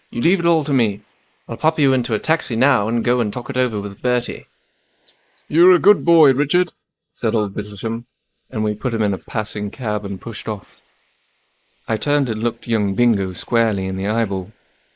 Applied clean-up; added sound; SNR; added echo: neural mask model Resemble Enhance denoiser.